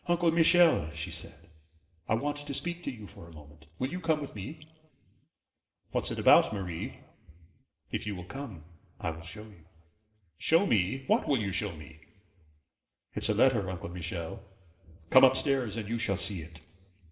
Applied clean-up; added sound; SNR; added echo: none; none; none; reverberation time 1.9 s.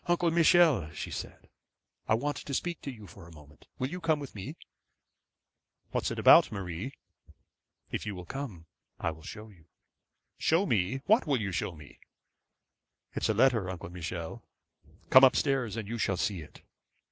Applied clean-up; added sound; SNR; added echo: none; none; none; none.